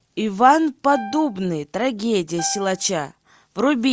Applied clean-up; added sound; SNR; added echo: none; Piano; 16 dB; none.